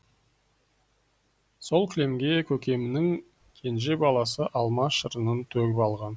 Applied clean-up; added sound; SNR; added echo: none; none; none; none.